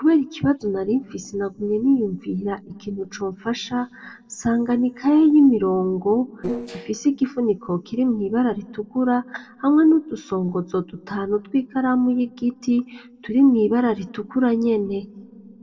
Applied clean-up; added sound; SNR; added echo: neural separator model SepFormer DNS4.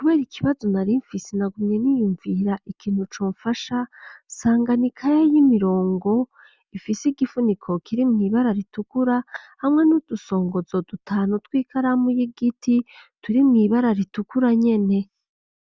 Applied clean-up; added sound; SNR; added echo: none; none; none; none.